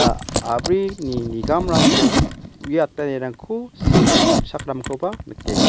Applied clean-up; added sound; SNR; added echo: none; Zipper (clothing); -4 dB; none.